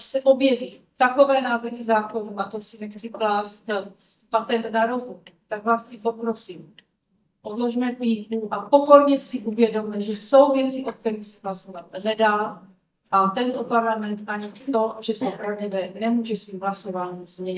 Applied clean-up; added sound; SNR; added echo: neural mask model DeepFilterNet 3.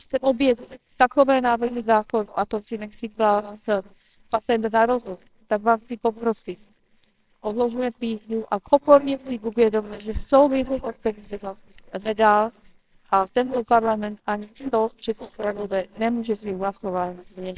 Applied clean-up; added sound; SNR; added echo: neural separator model SepFormer WHAMR!.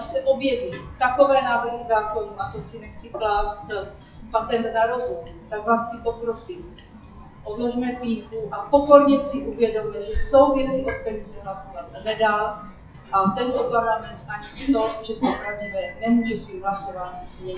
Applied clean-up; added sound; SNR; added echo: classical method WPE with log-MMSE.